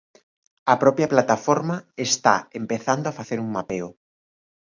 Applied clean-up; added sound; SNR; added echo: none; none; none; none.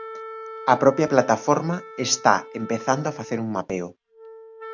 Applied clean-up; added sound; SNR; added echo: none; Wind instrument, woodwind instrument; 15 dB; none.